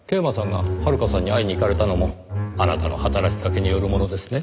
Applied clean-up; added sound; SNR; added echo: none; Bowed string instrument; 2 dB; none.